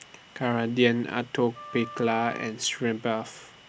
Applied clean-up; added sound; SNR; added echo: none; Wind instrument, woodwind instrument; 17 dB; none.